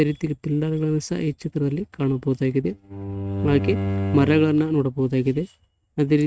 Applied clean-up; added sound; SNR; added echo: neural mask model RNNoise.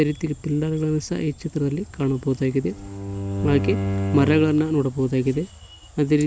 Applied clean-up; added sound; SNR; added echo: none; Bowed string instrument; 5 dB; none.